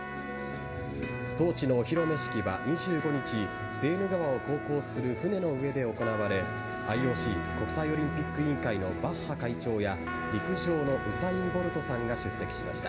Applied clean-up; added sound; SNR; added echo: none; Trumpet; 9 dB; reverberation time 1.3 s.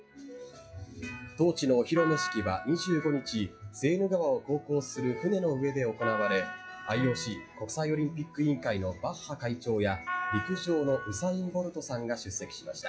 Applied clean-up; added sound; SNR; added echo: classical method WPE with log-MMSE.